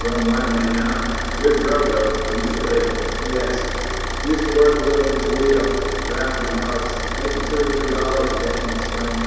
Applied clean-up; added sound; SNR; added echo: none; Idling / Car; 3 dB; reverberation time 2.2 s.